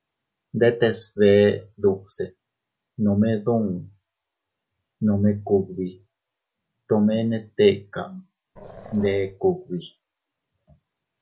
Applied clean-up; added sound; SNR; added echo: none; Growling; 18 dB; none.